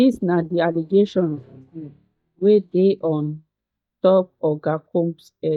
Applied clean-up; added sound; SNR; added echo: neural mask model DeepFilterNet 3.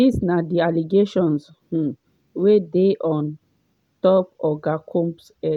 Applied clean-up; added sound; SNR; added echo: none; none; none; none.